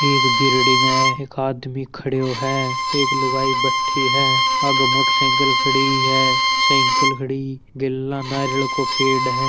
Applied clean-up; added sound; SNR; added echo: none; Bowed string instrument; -4 dB; none.